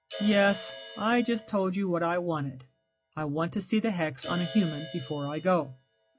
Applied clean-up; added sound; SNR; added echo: classical method log-MMSE.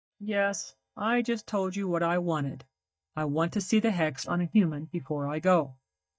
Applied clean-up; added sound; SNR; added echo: neural mask model DeepFilterNet 3.